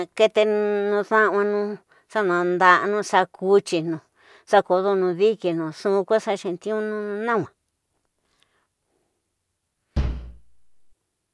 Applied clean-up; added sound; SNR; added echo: none; Bass drum; 6 dB; none.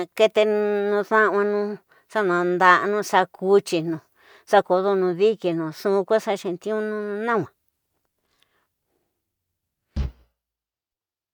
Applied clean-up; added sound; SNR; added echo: neural mask model RNNoise.